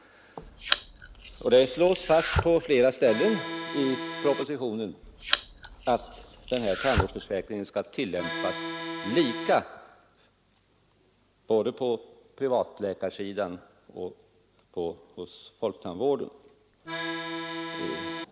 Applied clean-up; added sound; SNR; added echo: none; Domestic sounds, home sounds + Accordion; 4 dB; none.